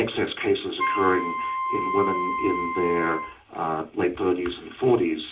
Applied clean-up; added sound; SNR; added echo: none; Wind instrument, woodwind instrument; 3 dB; reverberation time 0.2 s.